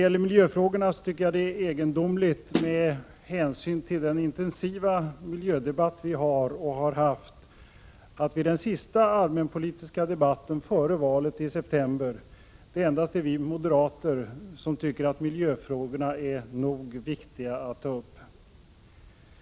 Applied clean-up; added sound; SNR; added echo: none; Snare drum; 4 dB; none.